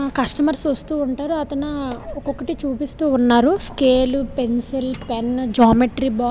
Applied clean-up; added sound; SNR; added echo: none; Squeak; 19 dB; none.